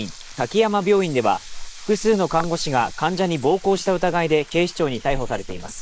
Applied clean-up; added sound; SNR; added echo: neural mask model Resemble Enhance denoiser.